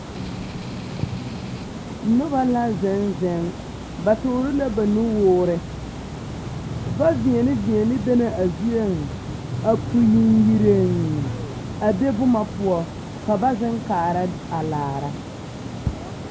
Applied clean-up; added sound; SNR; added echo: none; Strum + Water; 11 dB; none.